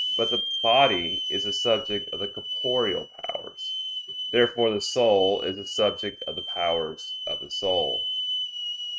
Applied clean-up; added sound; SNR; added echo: neural mask model RNNoise.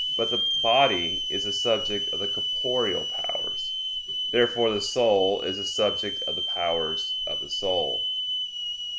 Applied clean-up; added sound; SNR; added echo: none; Hiss / Alarm; 1 dB; none.